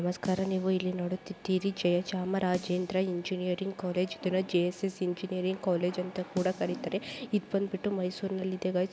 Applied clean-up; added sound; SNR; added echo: none; Snare drum; 19 dB; none.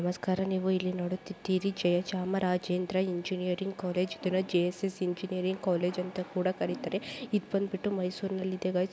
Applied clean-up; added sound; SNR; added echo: none; none; none; none.